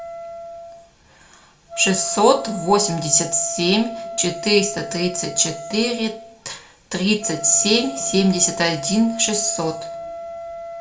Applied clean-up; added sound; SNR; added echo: none; Wind instrument, woodwind instrument; 11 dB; reverberation time 0.3 s.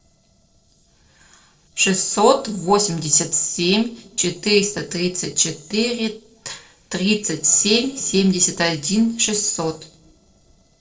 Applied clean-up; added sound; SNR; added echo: neural separator model SepFormer DNS4.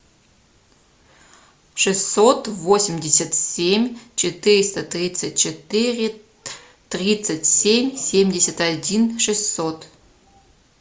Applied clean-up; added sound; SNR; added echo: none; none; none; none.